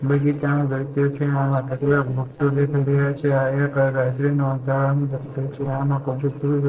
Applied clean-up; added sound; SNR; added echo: neural separator model SepFormer DNS4.